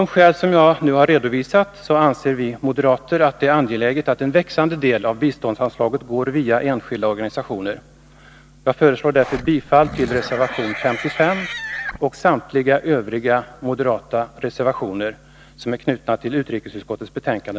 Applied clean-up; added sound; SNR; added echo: none; Livestock, farm animals, working animals; 10 dB; none.